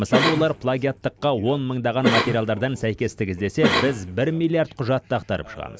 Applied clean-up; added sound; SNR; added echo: none; Cough; 3 dB; none.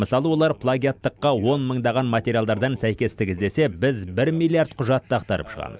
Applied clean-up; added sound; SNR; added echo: none; none; none; none.